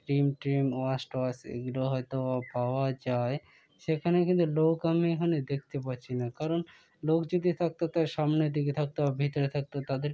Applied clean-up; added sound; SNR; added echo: none; none; none; none.